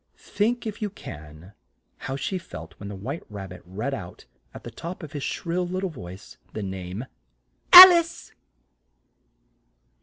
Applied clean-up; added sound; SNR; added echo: none; none; none; none.